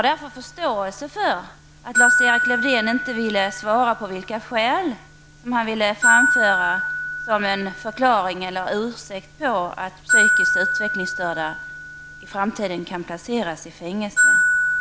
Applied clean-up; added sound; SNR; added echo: none; Glockenspiel; -1 dB; none.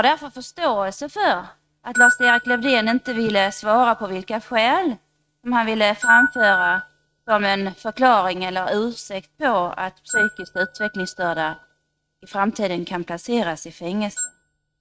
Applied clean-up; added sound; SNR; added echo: neural mask model RNNoise.